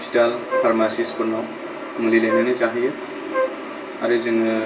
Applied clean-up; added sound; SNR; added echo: none; Wind instrument, woodwind instrument; 4 dB; reverberation time 0.2 s.